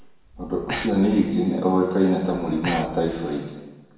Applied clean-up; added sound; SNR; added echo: none; Breathing; 13 dB; reverberation time 1.1 s.